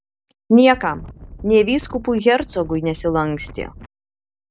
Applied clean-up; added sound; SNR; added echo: none; Wind; 17 dB; none.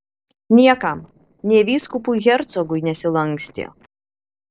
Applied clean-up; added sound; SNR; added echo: neural separator model SepFormer DNS4.